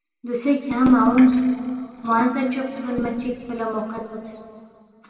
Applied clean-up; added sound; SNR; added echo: none; none; none; reverberation time 2.3 s.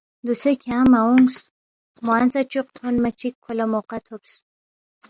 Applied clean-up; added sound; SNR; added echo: none; none; none; none.